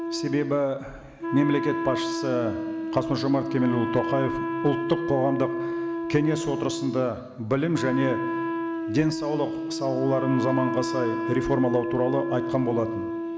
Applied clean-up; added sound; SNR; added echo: none; Wind instrument, woodwind instrument; 3 dB; none.